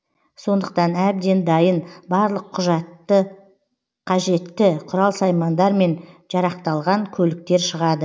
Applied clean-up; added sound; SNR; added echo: none; none; none; none.